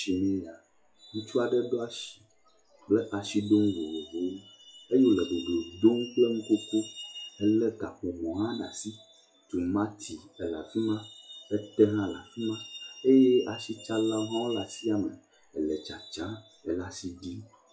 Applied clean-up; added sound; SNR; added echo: classical method log-MMSE.